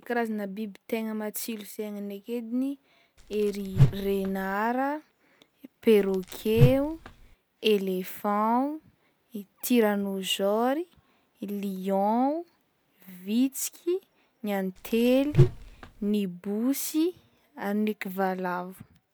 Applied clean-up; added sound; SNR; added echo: none; Whoosh, swoosh, swish; -2 dB; none.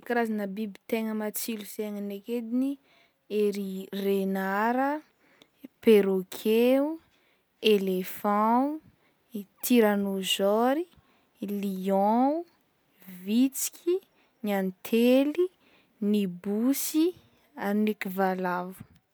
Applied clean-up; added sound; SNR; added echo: none; none; none; none.